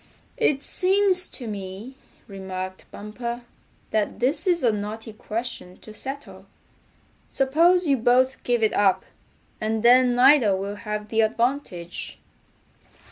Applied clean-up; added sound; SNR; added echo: none; none; none; none.